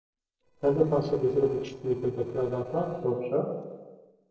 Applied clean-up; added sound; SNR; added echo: neural separator model SepFormer DNS4.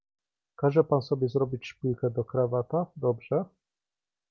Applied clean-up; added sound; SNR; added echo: none; none; none; none.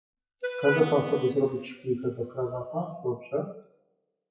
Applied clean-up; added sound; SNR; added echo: classical method WPE with log-MMSE.